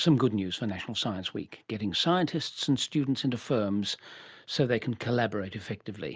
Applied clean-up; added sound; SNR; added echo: none; none; none; none.